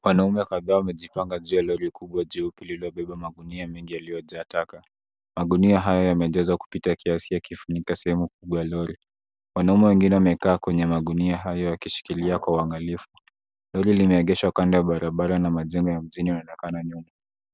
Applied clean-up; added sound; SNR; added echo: none; none; none; none.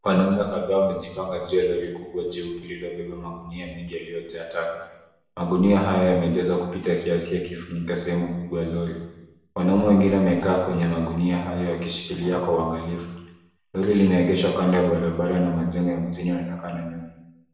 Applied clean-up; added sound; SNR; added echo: none; none; none; reverberation time 0.9 s.